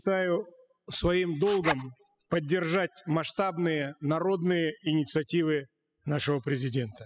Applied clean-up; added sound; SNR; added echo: classical method spectral subtraction.